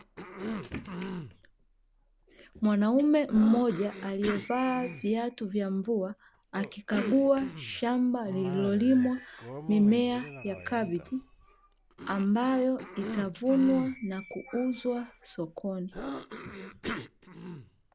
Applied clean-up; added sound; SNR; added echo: none; Cough; 13 dB; none.